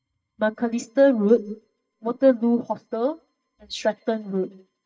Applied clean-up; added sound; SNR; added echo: neural mask model DeepFilterNet 3.